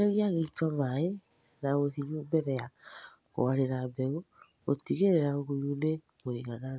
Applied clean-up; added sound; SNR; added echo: none; none; none; none.